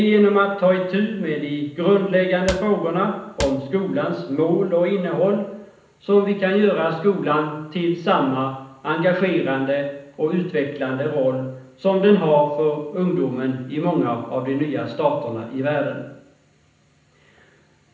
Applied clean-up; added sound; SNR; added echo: none; Cupboard open or close / Drawer open or close; 12 dB; reverberation time 0.8 s.